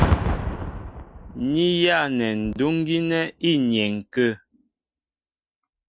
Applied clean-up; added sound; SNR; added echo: none; Boom; 6 dB; none.